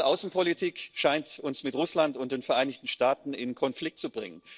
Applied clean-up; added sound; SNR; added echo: neural separator model SepFormer DNS4.